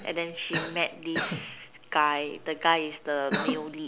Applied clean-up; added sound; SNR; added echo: none; Cough; 6 dB; none.